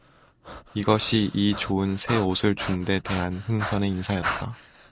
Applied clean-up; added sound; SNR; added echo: none; Breathing; 10 dB; none.